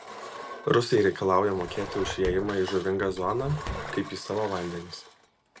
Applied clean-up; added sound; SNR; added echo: none; Engine + Walk, footsteps; 12 dB; none.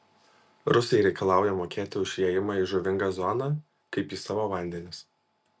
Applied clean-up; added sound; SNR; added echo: none; none; none; none.